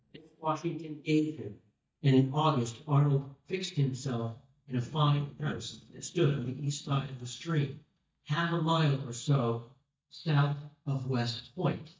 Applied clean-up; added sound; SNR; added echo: neural mask model DeepFilterNet 3.